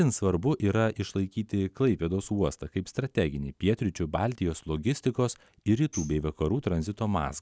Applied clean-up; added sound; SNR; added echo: none; Tambourine; 19 dB; none.